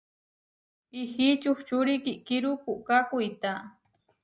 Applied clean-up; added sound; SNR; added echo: none; none; none; none.